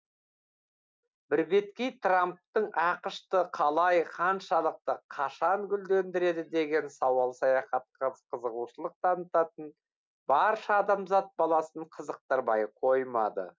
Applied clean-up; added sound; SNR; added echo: none; none; none; none.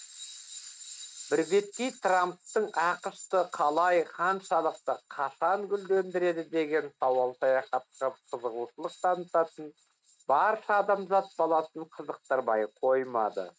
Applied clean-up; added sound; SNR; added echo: neural mask model RNNoise.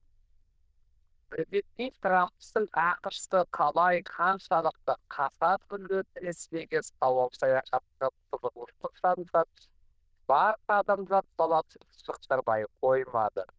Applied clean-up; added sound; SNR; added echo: neural diffusion model UNIVERSE++.